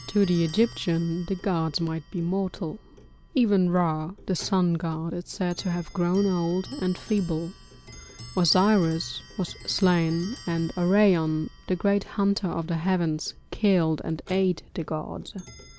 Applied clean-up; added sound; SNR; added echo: none; Clock; 20 dB; none.